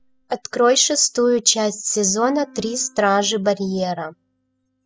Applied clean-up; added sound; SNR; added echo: classical method spectral subtraction.